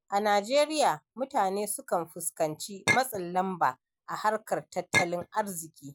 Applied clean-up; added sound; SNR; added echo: none; Chink, clink; 1 dB; none.